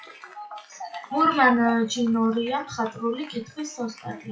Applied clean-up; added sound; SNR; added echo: classical method WPE with log-MMSE.